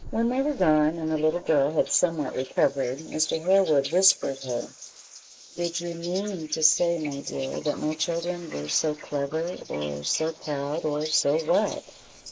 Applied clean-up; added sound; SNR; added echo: neural mask model Resemble Enhance denoiser.